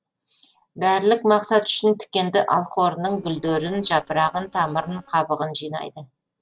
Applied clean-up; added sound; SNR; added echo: neural separator model SepFormer DNS4.